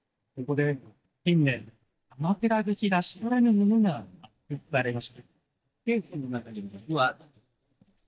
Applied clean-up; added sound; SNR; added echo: neural mask model DeepFilterNet 3.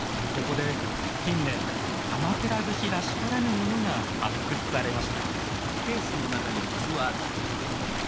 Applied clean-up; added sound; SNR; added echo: none; Stream; -2 dB; none.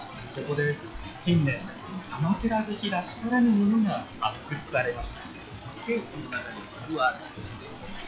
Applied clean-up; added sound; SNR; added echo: classical method log-MMSE.